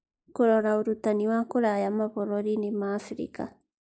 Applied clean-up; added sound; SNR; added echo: neural mask model Resemble Enhance denoiser.